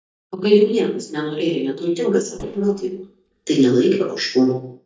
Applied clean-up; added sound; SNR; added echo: neural mask model DeepFilterNet 3.